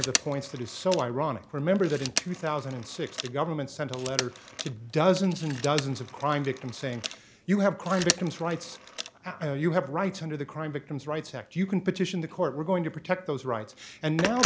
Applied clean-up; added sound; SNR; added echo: none; Telephone; 7 dB; none.